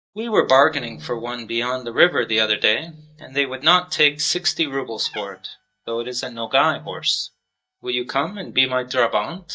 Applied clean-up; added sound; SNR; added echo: neural mask model DeepFilterNet 3.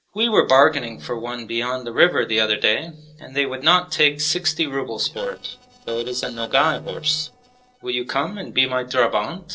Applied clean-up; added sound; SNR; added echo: neural separator model SepFormer DNS4.